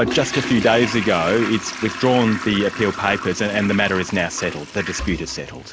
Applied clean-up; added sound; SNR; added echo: none; Toilet flush; 9 dB; none.